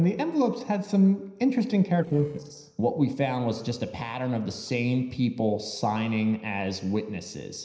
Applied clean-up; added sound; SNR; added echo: neural separator model SepFormer DNS4.